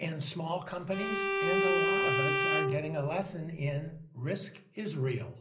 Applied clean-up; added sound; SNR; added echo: none; Bowed string instrument; -4 dB; reverberation time 0.5 s.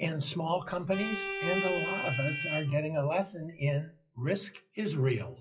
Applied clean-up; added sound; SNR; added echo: classical method WPE with log-MMSE.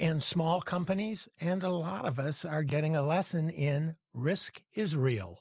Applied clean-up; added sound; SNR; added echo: none; none; none; none.